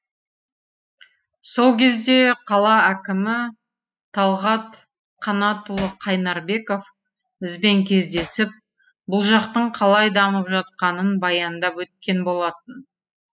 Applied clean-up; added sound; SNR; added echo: classical method spectral subtraction.